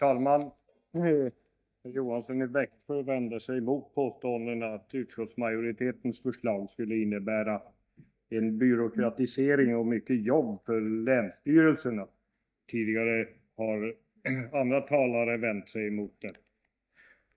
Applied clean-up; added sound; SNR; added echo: neural mask model DeepFilterNet 3.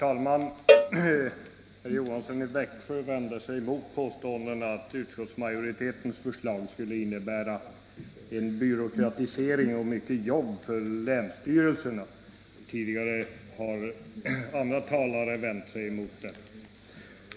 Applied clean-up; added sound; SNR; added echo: none; Cowbell; -5 dB; reverberation time 1.2 s.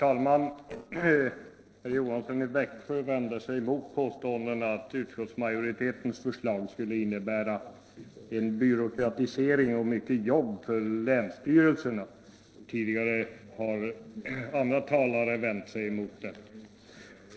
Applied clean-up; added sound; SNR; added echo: neural separator model SepFormer DNS4.